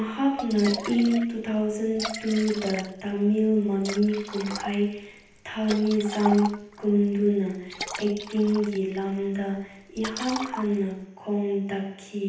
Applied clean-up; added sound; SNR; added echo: none; Liquid; 13 dB; reverberation time 0.9 s.